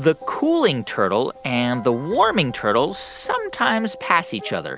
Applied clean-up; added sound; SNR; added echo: none; none; none; none.